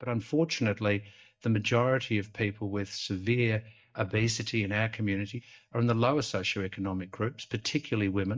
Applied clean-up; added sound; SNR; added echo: neural mask model DeepFilterNet 3.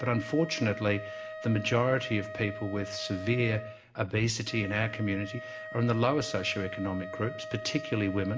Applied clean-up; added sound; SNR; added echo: none; Wind instrument, woodwind instrument; 11 dB; reverberation time 0.6 s.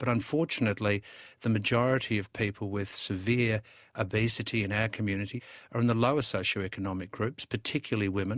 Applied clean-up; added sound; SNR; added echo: none; none; none; none.